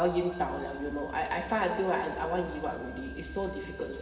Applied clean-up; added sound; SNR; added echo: none; Wind instrument, woodwind instrument; 17 dB; reverberation time 1.6 s.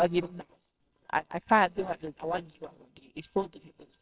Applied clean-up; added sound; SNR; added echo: neural separator model SepFormer WHAMR!.